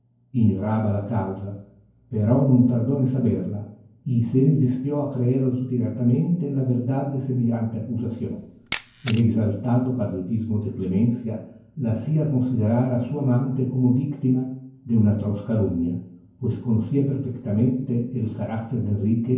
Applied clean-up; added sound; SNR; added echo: none; Camera; 6 dB; reverberation time 0.9 s.